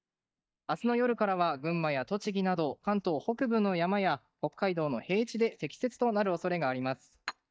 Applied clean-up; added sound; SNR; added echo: neural mask model DeepFilterNet 3.